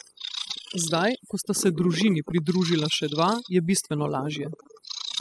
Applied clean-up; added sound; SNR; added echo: classical method spectral subtraction.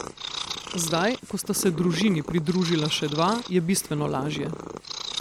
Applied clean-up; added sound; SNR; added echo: none; Purr; 9 dB; none.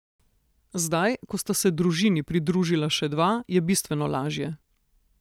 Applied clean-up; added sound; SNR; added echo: none; none; none; none.